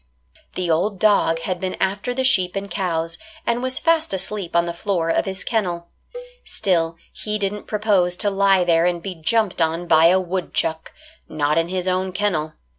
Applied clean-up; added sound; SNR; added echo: none; Cowbell; 19 dB; none.